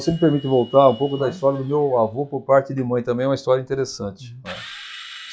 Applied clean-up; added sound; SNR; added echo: classical method log-MMSE.